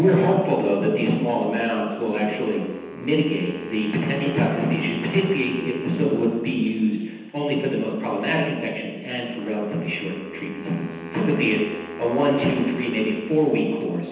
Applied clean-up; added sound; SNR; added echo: none; Wind instrument, woodwind instrument; 16 dB; reverberation time 1.1 s.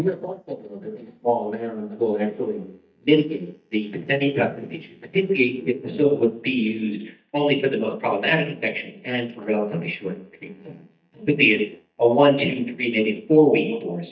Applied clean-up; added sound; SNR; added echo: neural mask model DeepFilterNet 3.